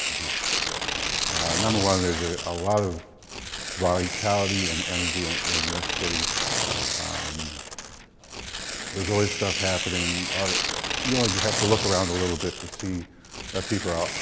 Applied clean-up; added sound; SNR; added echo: none; Tearing; 0 dB; none.